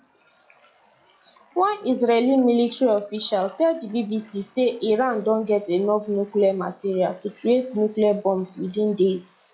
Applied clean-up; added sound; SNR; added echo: classical method log-MMSE.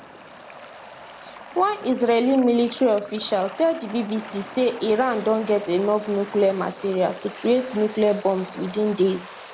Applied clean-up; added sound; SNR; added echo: none; Waves, surf; 16 dB; none.